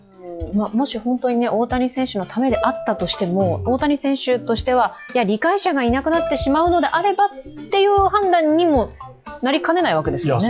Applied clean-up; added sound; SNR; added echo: classical method log-MMSE.